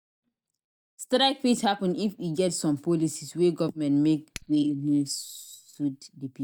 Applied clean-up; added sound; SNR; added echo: neural mask model DeepFilterNet 3.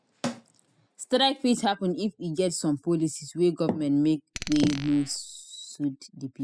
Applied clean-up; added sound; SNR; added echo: classical method spectral subtraction.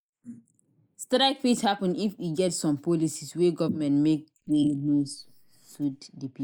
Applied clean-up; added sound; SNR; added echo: neural mask model Resemble Enhance denoiser.